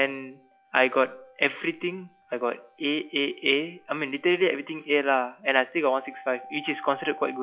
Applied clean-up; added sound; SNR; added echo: classical method log-MMSE.